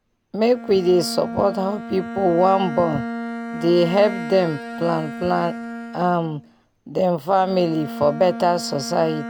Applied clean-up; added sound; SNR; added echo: none; Bowed string instrument; 10 dB; none.